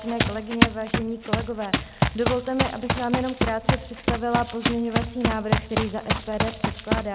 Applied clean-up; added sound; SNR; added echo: none; Run; -2 dB; none.